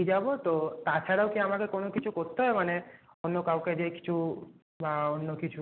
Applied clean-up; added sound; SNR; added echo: none; none; none; none.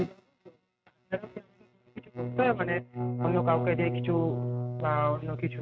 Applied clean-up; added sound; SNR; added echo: neural mask model RNNoise.